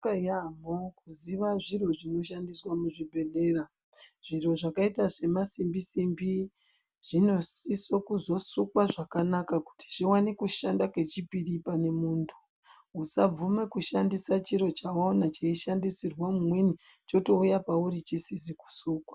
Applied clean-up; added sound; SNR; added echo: none; none; none; none.